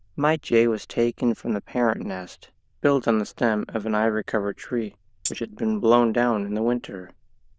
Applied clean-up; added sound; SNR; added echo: neural diffusion model UNIVERSE++.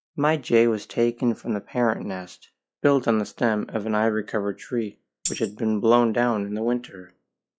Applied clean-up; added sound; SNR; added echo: classical method log-MMSE.